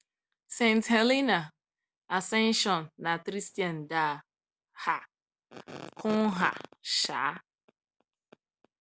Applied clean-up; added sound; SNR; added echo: none; none; none; none.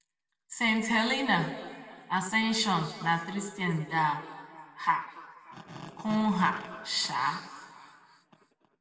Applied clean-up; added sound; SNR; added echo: none; none; none; reverberation time 2.1 s.